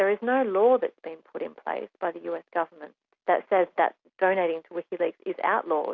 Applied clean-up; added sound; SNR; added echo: none; none; none; none.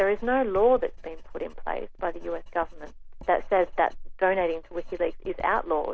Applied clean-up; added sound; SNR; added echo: none; Writing; 10 dB; none.